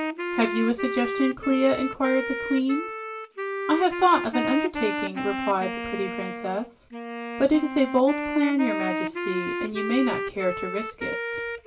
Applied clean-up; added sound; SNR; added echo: none; Wind instrument, woodwind instrument; 5 dB; reverberation time 0.2 s.